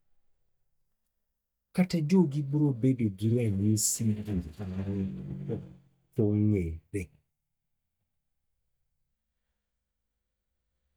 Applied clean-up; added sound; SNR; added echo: neural mask model DeepFilterNet 3.